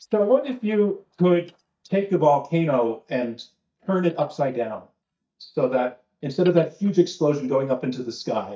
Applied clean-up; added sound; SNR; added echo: neural mask model DeepFilterNet 3.